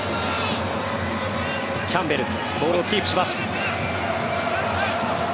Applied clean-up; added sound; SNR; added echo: none; none; none; none.